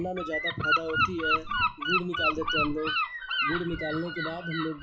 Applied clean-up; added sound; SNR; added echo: classical method WPE with log-MMSE.